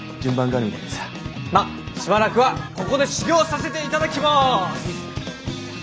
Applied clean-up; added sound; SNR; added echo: none; none; none; none.